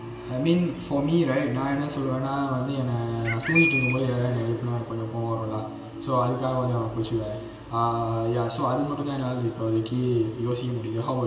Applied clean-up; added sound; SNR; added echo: none; Bird; 0 dB; reverberation time 2.3 s.